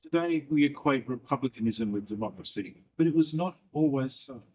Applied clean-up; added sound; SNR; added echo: neural mask model DeepFilterNet 3.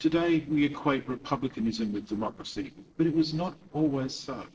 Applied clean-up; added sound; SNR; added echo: neural separator model SepFormer DNS4.